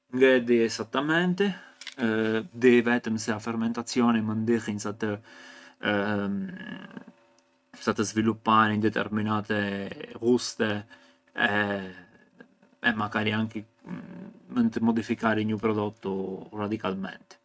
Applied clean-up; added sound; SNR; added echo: none; none; none; none.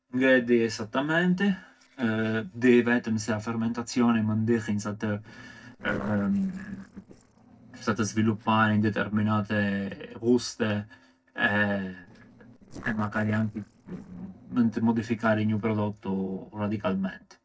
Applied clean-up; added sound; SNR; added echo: neural separator model SepFormer DNS4.